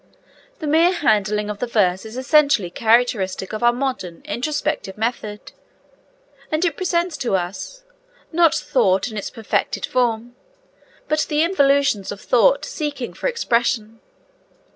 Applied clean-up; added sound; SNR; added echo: none; none; none; none.